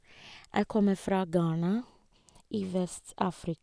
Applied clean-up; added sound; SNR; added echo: none; none; none; none.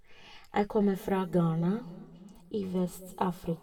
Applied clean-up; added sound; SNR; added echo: none; none; none; reverberation time 1.5 s.